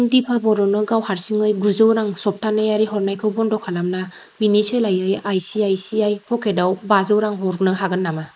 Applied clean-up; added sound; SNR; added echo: neural mask model Resemble Enhance denoiser.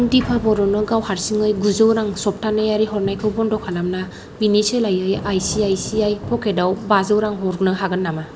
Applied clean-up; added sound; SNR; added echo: none; Thunder / Rain; 16 dB; none.